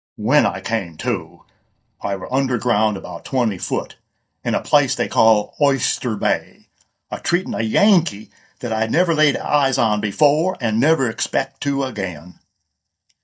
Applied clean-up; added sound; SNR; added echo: neural mask model DeepFilterNet 3.